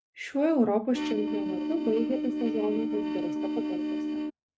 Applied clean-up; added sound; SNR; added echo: neural mask model RNNoise.